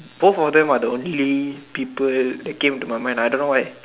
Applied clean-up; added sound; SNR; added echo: none; none; none; none.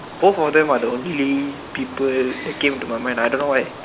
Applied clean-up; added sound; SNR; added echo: none; Wild animals; 14 dB; none.